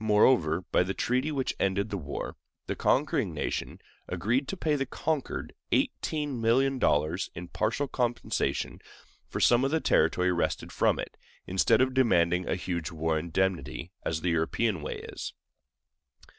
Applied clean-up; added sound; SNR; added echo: none; none; none; none.